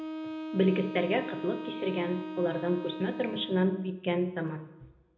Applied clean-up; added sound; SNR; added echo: none; Wind instrument, woodwind instrument; 9 dB; reverberation time 0.7 s.